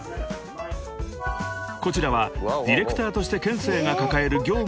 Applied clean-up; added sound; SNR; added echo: none; none; none; none.